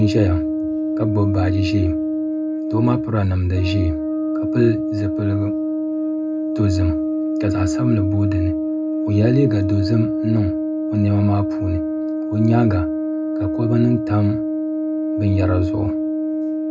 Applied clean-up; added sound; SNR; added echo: none; Brass instrument; 1 dB; reverberation time 0.2 s.